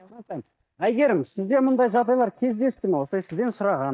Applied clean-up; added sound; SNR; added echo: neural mask model DeepFilterNet 3.